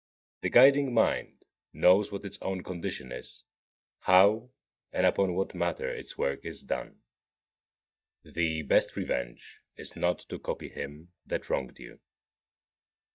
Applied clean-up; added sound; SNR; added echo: neural mask model DeepFilterNet 3.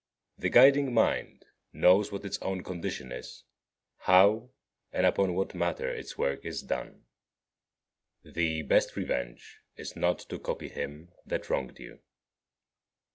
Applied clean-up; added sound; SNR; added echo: none; none; none; none.